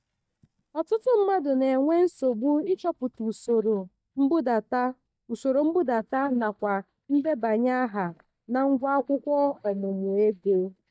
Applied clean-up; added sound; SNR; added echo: neural mask model DeepFilterNet 3.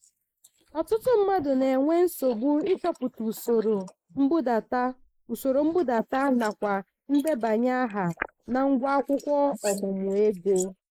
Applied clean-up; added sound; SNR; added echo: neural mask model Resemble Enhance denoiser.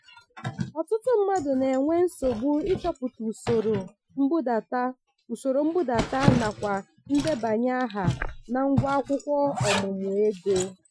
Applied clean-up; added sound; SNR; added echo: classical method Wiener filter.